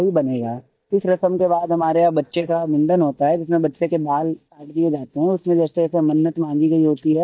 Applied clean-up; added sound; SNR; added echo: neural mask model DeepFilterNet 3.